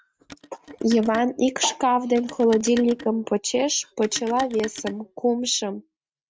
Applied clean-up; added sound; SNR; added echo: neural mask model RNNoise.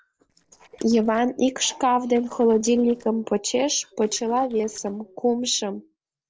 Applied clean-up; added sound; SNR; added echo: neural separator model SepFormer DNS4.